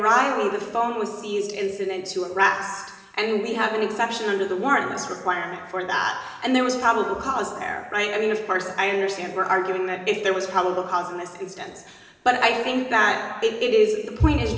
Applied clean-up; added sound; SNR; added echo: none; none; none; reverberation time 1.3 s.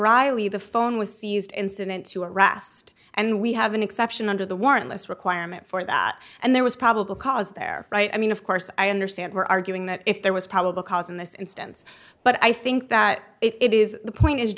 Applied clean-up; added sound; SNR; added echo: none; none; none; none.